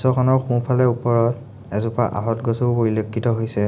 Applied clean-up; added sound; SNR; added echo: none; none; none; none.